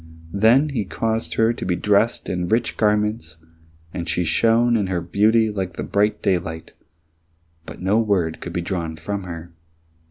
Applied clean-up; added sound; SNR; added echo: none; none; none; none.